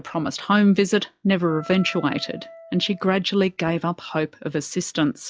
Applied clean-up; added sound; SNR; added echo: classical method log-MMSE.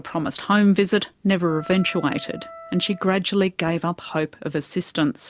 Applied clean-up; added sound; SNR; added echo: none; Wind instrument, woodwind instrument; 18 dB; none.